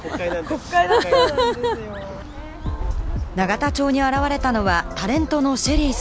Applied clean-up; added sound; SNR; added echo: none; none; none; none.